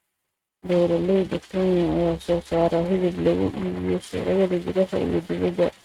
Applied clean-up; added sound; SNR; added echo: neural mask model RNNoise.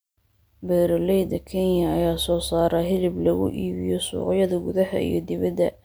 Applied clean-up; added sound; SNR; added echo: none; none; none; none.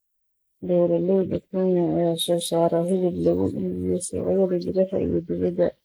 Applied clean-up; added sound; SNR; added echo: neural mask model Resemble Enhance denoiser.